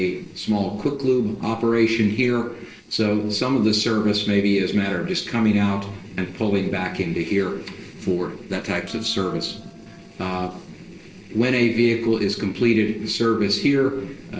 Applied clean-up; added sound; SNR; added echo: neural separator model SepFormer DNS4.